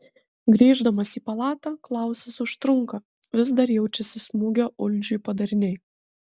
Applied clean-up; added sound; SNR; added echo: none; none; none; none.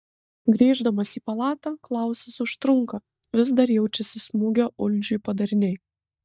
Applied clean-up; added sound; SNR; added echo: neural mask model DeepFilterNet 3.